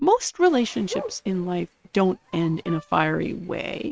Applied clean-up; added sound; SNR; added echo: neural mask model RNNoise.